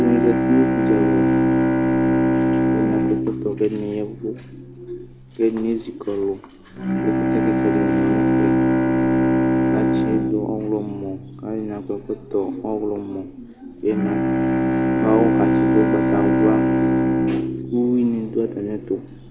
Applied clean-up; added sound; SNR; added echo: none; Bowed string instrument; -4 dB; none.